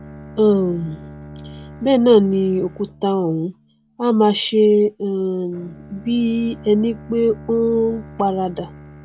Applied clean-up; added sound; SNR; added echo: none; Bowed string instrument; 20 dB; none.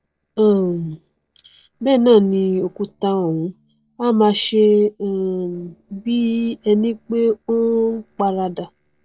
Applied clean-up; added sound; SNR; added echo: neural separator model SepFormer DNS4.